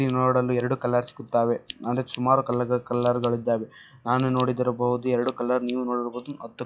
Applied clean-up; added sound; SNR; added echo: classical method log-MMSE.